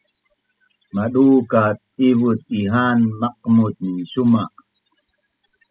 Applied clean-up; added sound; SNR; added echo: classical method spectral subtraction.